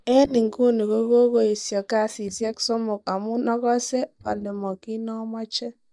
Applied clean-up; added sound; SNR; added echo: neural mask model DeepFilterNet 3.